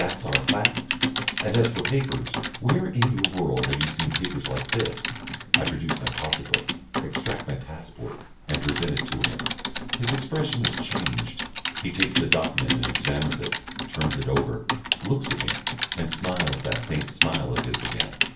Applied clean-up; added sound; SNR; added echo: none; Typing; -1 dB; reverberation time 0.3 s.